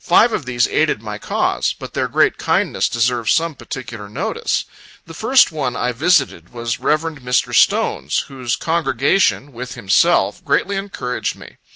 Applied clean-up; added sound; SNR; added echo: none; none; none; none.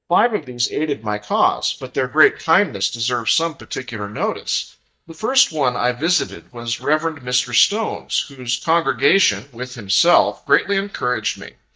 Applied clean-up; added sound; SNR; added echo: neural mask model DeepFilterNet 3.